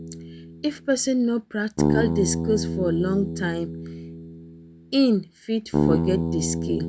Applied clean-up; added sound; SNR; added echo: none; Bass guitar; 2 dB; none.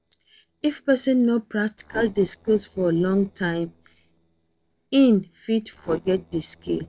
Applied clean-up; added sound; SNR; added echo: neural separator model SepFormer DNS4.